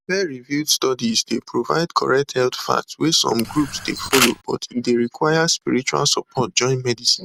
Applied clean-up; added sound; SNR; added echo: none; Camera; 3 dB; none.